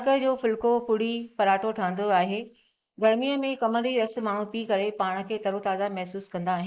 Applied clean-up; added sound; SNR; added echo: neural mask model Resemble Enhance denoiser.